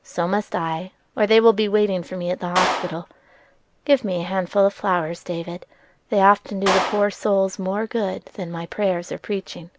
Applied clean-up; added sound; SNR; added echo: none; Clapping; 7 dB; none.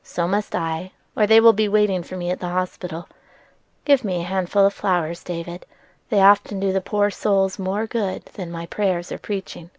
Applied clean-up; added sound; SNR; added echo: none; none; none; none.